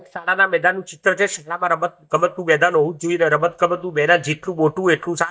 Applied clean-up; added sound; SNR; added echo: neural mask model DeepFilterNet 3.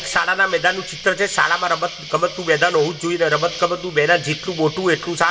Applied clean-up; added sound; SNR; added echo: none; Insect; 14 dB; reverberation time 2.3 s.